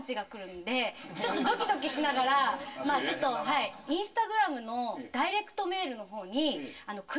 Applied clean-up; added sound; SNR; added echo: none; none; none; reverberation time 0.2 s.